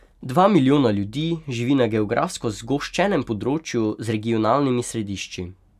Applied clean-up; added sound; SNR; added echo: none; none; none; none.